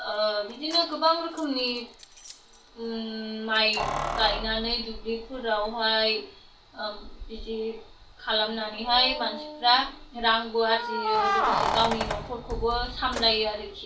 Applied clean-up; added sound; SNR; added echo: none; Keys jangling; 6 dB; reverberation time 0.2 s.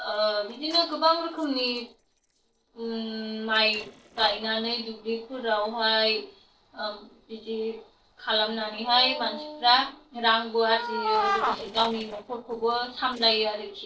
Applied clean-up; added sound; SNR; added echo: neural separator model SepFormer DNS4.